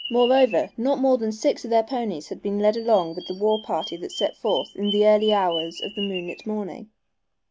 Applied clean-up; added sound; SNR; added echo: none; Bird vocalization, bird call, bird song; 15 dB; none.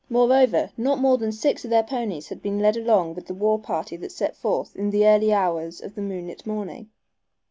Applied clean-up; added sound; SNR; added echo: none; none; none; none.